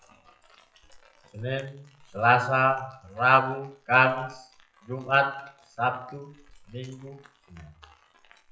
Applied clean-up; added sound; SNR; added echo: classical method WPE with log-MMSE.